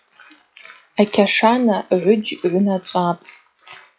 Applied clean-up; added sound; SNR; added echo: classical method log-MMSE.